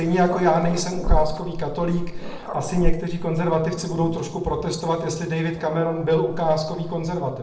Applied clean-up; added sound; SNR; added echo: none; Growling; 4 dB; reverberation time 0.6 s.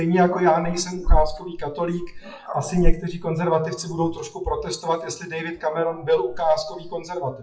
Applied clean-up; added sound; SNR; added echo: classical method WPE with log-MMSE.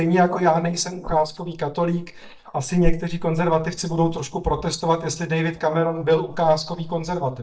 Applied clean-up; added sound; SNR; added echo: neural mask model DeepFilterNet 3.